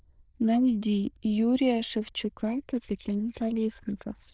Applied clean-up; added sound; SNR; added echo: neural diffusion model UNIVERSE++.